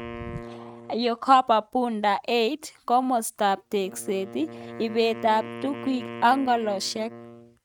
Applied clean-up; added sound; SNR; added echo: neural mask model RNNoise.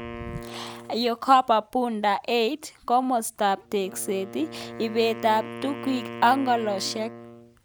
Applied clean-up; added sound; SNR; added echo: none; Wind instrument, woodwind instrument; 14 dB; none.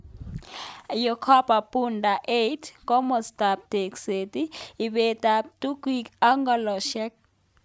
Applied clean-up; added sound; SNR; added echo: none; none; none; none.